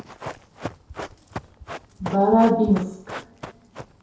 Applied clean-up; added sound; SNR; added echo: none; Run; 12 dB; reverberation time 0.8 s.